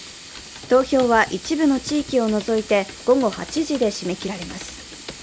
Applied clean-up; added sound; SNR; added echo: none; Sink (filling or washing) + Computer keyboard; 16 dB; none.